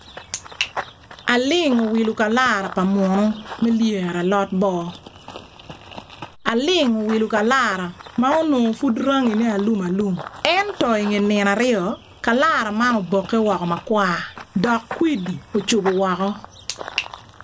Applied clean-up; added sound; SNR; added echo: none; Run / Bird vocalization, bird call, bird song; 16 dB; none.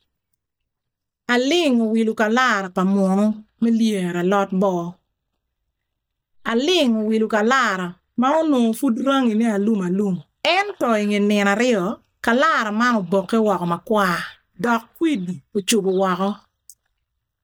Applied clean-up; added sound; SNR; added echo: neural mask model DeepFilterNet 3.